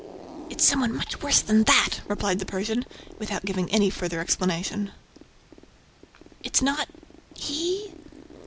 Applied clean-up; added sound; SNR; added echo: none; Zipper (clothing); 20 dB; none.